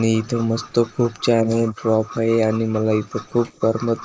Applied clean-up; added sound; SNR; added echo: neural mask model Resemble Enhance denoiser.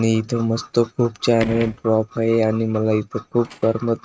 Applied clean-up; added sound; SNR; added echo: neural mask model RNNoise.